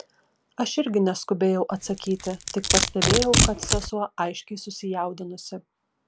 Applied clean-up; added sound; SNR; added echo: none; Domestic sounds, home sounds; 1 dB; none.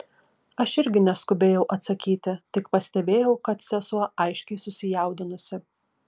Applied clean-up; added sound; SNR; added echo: none; none; none; none.